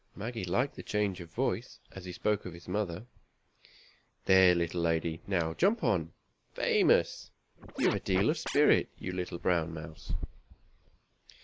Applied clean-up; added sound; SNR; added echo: neural mask model Resemble Enhance denoiser.